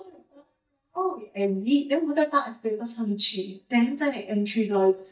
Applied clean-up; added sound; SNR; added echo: neural mask model DeepFilterNet 3.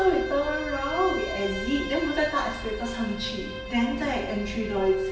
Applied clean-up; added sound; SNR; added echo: none; Bowed string instrument; 10 dB; reverberation time 1.0 s.